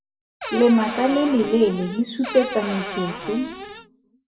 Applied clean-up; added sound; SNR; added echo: none; Cupboard open or close / Door; 10 dB; reverberation time 0.9 s.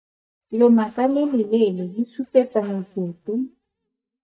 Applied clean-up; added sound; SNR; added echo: neural mask model DeepFilterNet 3.